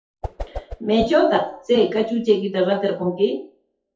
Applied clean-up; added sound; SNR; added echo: classical method WPE with log-MMSE.